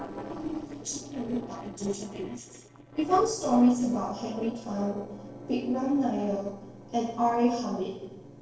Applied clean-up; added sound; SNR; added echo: neural separator model SepFormer DNS4.